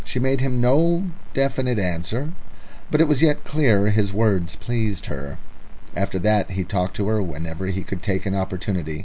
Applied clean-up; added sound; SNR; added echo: none; none; none; none.